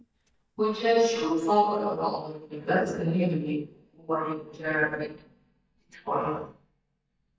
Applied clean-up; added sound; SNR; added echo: neural mask model DeepFilterNet 3.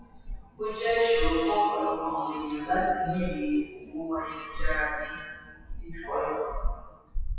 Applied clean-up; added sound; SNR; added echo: classical method WPE with log-MMSE.